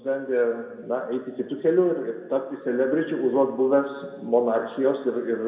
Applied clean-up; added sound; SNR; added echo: none; none; none; reverberation time 1.3 s.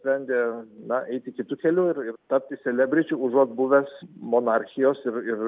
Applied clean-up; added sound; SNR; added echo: none; none; none; none.